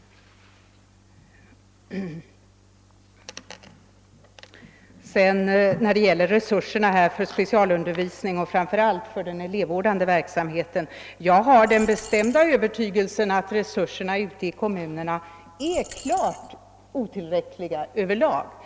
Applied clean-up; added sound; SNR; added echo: none; Coin (dropping); 18 dB; none.